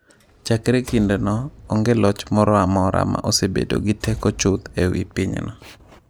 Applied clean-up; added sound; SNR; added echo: none; Door; 20 dB; none.